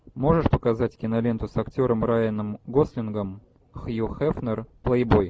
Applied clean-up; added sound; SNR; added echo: none; none; none; none.